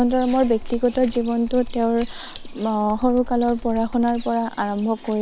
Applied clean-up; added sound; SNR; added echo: none; Computer keyboard; 12 dB; none.